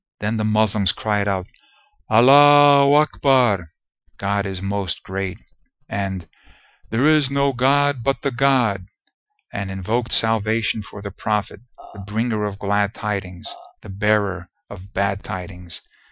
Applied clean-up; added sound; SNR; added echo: classical method Wiener filter.